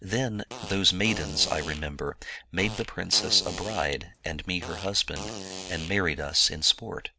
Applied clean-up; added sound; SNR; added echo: none; Fart; 11 dB; none.